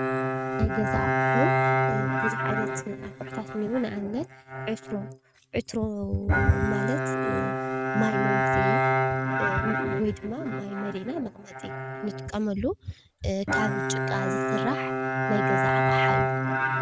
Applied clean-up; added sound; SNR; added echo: neural mask model RNNoise.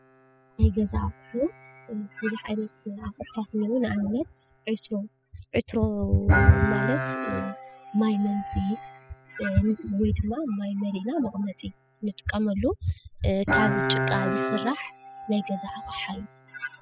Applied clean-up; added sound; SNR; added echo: classical method spectral subtraction.